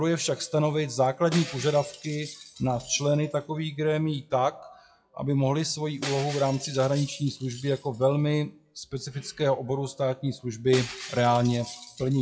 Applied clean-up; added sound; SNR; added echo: classical method WPE with log-MMSE.